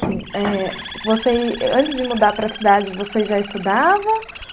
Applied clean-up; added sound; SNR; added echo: none; Bird; 14 dB; none.